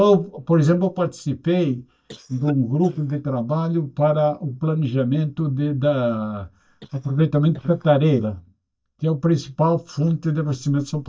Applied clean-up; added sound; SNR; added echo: neural mask model DeepFilterNet 3.